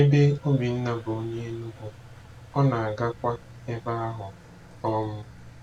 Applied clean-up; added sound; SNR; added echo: none; Engine; 19 dB; none.